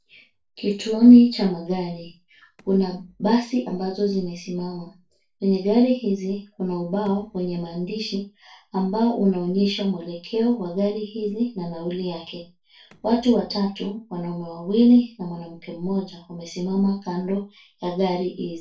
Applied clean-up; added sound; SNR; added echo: neural separator model SepFormer DNS4.